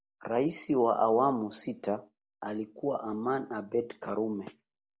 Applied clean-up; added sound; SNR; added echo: none; none; none; none.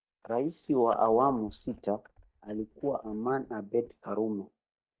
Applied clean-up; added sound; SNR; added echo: neural mask model DeepFilterNet 3.